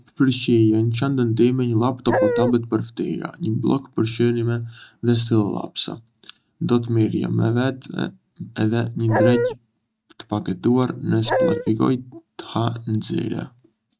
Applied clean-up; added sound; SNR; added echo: neural mask model RNNoise.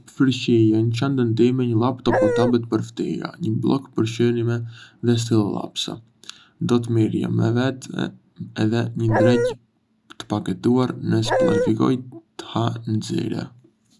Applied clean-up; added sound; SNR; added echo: none; Dog; -2 dB; none.